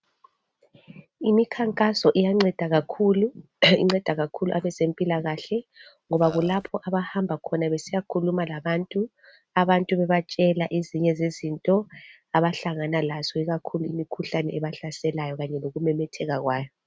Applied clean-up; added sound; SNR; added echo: neural mask model RNNoise.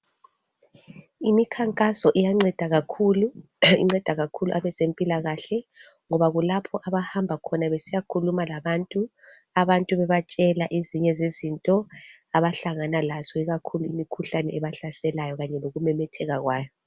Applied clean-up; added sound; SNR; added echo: none; none; none; none.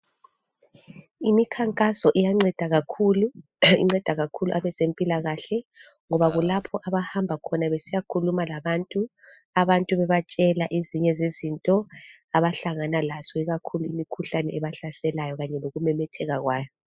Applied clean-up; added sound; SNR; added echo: classical method spectral subtraction.